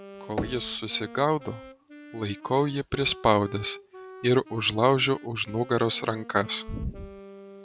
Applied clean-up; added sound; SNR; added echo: none; Wind instrument, woodwind instrument + Knock / Wood; 15 dB; none.